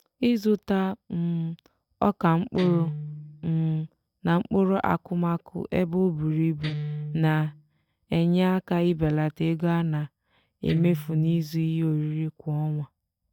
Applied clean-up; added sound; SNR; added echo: neural mask model DeepFilterNet 3.